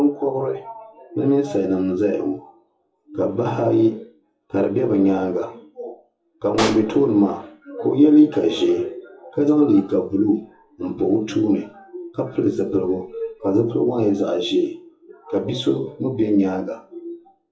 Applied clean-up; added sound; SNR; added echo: classical method WPE with log-MMSE.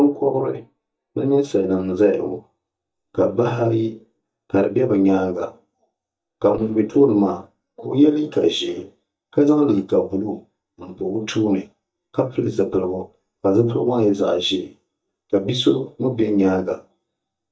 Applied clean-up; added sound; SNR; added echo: neural mask model DeepFilterNet 3.